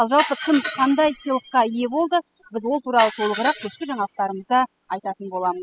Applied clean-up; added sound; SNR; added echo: classical method spectral subtraction.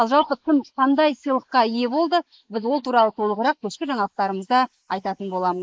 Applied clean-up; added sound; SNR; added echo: neural mask model Resemble Enhance denoiser.